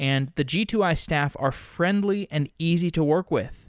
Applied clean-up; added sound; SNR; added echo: none; none; none; none.